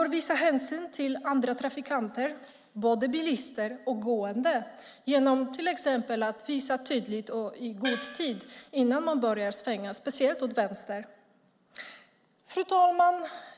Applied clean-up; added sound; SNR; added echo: none; Gong; 8 dB; none.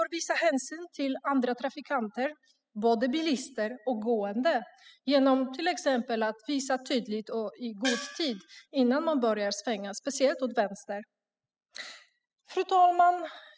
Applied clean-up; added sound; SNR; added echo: classical method spectral subtraction.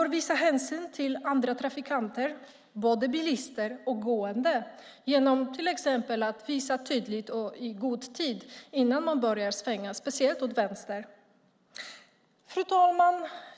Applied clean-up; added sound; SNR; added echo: none; none; none; none.